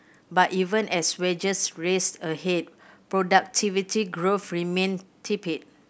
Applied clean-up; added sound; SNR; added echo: none; none; none; none.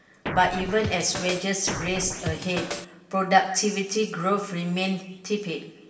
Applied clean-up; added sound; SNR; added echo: none; Scratching (performance technique); 7 dB; reverberation time 1.1 s.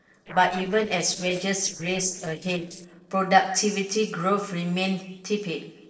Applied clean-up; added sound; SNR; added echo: neural separator model SepFormer DNS4.